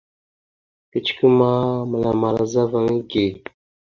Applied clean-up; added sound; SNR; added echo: none; none; none; none.